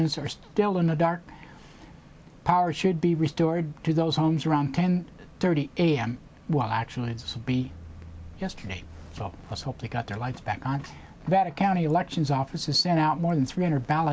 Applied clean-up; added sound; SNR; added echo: none; none; none; none.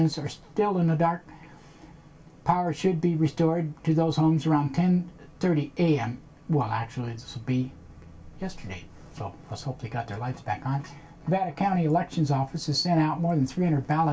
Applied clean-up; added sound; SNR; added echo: none; none; none; reverberation time 0.2 s.